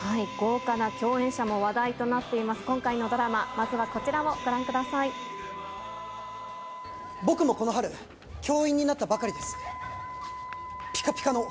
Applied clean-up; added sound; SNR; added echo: none; Wind instrument, woodwind instrument; 12 dB; none.